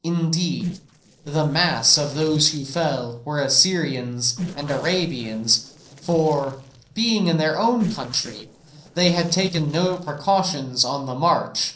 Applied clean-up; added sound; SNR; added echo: neural separator model SepFormer DNS4.